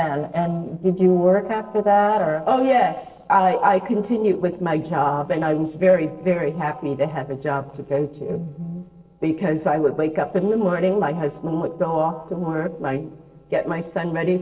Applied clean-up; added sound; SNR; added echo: neural separator model SepFormer DNS4.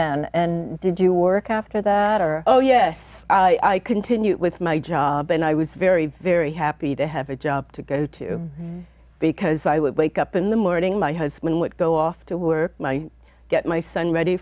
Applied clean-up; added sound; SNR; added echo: none; none; none; none.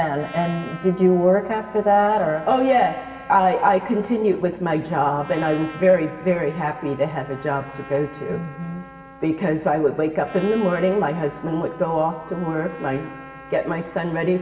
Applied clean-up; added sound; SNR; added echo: none; Trumpet; 19 dB; reverberation time 1.8 s.